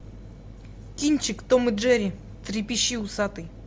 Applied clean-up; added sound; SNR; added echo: none; none; none; none.